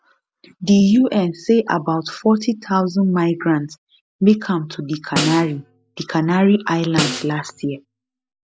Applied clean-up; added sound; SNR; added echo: none; Snare drum; 9 dB; none.